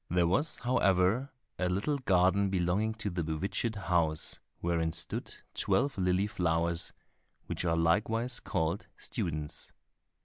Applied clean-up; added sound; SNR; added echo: none; none; none; none.